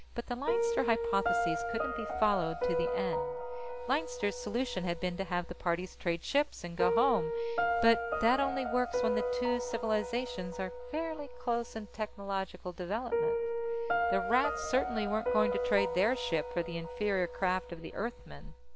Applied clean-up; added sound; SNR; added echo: none; Piano; 2 dB; none.